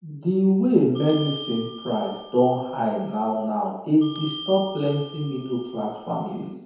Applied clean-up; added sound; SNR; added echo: none; Bell; 15 dB; reverberation time 1.0 s.